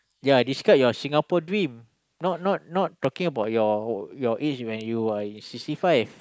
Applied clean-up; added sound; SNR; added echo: neural mask model Resemble Enhance denoiser.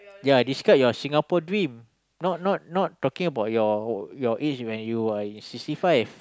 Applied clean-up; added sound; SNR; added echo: none; none; none; none.